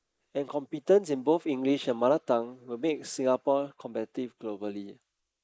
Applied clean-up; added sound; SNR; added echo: neural mask model Resemble Enhance denoiser.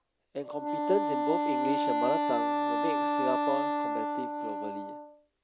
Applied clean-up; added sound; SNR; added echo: none; Wind instrument, woodwind instrument; -4 dB; none.